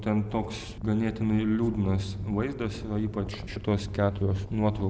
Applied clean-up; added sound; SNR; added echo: none; Wind; 14 dB; none.